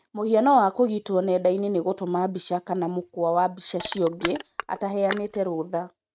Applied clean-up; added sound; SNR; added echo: neural mask model RNNoise.